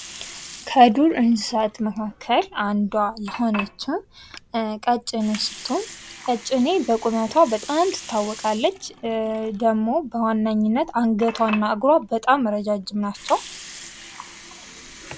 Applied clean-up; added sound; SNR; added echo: none; Water; 17 dB; none.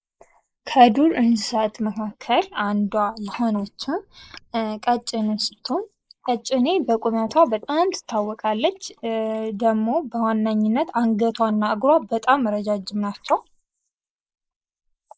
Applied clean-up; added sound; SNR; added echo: neural mask model Resemble Enhance denoiser.